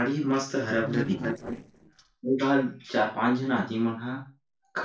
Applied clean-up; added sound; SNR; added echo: neural separator model SepFormer DNS4.